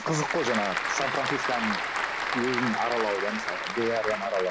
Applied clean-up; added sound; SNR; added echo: none; Applause / Crowd; 1 dB; none.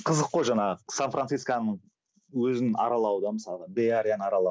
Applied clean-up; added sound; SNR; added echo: none; none; none; none.